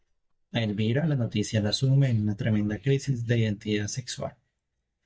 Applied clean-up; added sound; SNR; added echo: neural mask model DeepFilterNet 3.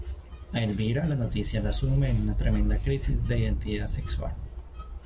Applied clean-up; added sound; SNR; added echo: none; Thunder / Wind; 1 dB; none.